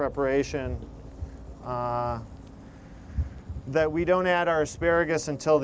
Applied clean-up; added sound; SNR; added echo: none; none; none; none.